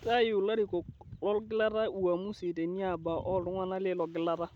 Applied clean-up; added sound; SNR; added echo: none; none; none; none.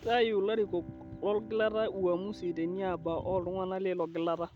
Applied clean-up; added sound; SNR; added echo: none; Bowed string instrument; 18 dB; none.